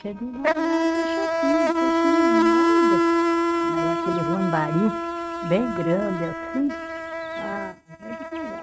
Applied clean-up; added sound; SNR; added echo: neural mask model RNNoise.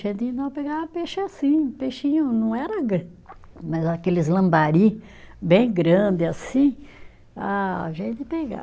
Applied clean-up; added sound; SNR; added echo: none; none; none; none.